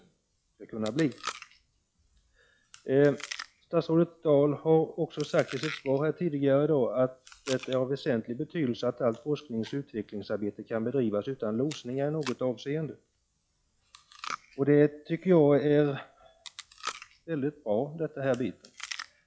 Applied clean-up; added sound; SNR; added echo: classical method log-MMSE.